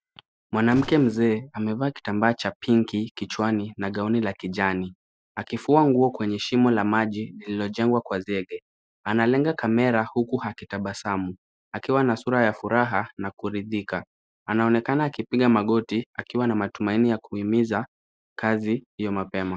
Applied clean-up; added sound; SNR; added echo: classical method Wiener filter.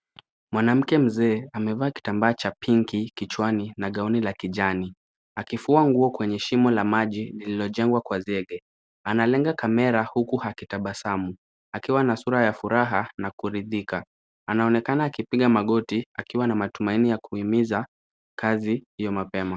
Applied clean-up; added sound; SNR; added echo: none; none; none; none.